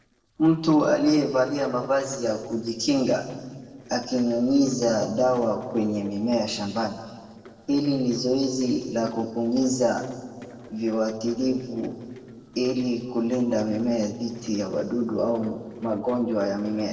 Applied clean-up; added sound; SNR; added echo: neural separator model SepFormer DNS4.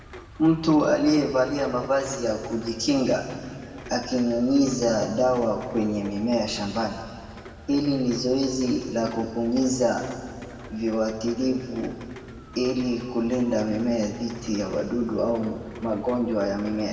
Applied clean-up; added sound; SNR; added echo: none; Rain; 18 dB; reverberation time 2.0 s.